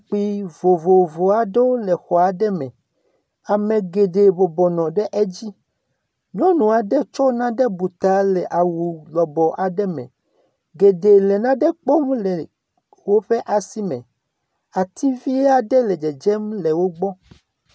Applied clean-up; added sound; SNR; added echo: none; none; none; none.